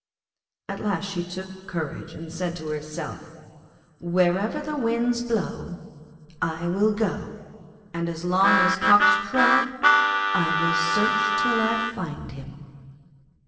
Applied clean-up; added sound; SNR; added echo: none; Harmonica; -5 dB; reverberation time 1.9 s.